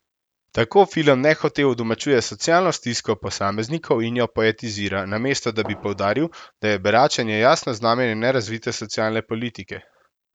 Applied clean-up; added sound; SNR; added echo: none; Fireworks; 18 dB; none.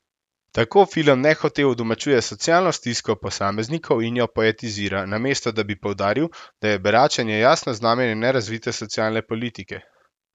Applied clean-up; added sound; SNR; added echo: none; none; none; none.